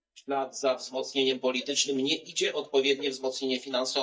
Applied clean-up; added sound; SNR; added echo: neural mask model DeepFilterNet 3.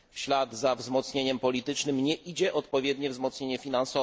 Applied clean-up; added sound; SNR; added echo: none; none; none; none.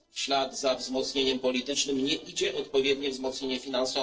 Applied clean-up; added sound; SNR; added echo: neural separator model SepFormer DNS4.